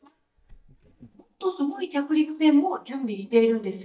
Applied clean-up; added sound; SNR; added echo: neural mask model DeepFilterNet 3.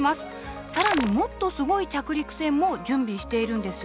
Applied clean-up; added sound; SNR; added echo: none; none; none; none.